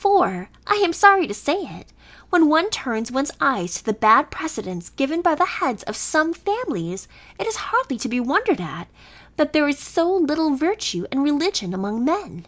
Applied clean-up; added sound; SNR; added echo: none; none; none; none.